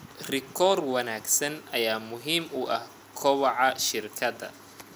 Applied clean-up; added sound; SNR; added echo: none; none; none; none.